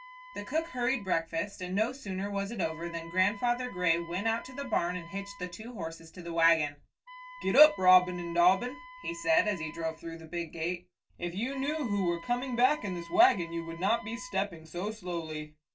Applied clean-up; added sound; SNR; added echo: none; Wind instrument, woodwind instrument; 19 dB; reverberation time 0.2 s.